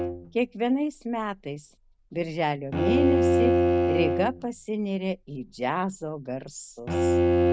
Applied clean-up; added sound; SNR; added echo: none; Bowed string instrument; -3 dB; none.